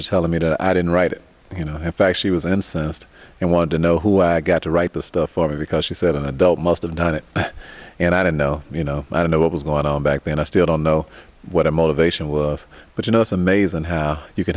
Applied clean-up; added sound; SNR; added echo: none; none; none; none.